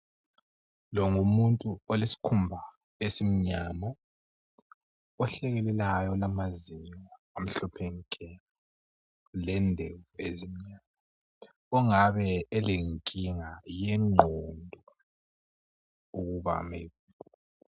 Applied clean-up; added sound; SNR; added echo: none; none; none; none.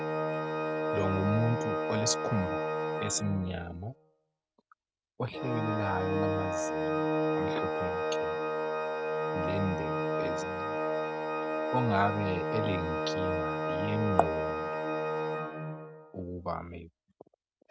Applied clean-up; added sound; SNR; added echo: none; Organ; -3 dB; none.